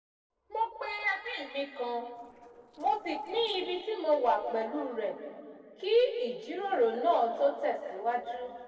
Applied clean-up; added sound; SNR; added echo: neural separator model SepFormer DNS4.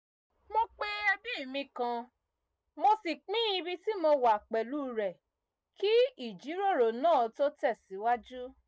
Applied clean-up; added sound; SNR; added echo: none; none; none; none.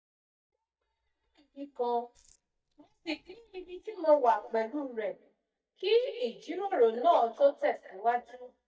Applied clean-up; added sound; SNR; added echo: neural mask model DeepFilterNet 3.